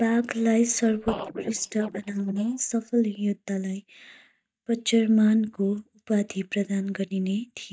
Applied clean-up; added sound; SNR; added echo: neural mask model DeepFilterNet 3.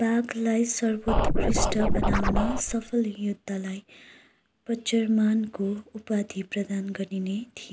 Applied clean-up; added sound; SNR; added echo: none; Scratching (performance technique); -4 dB; none.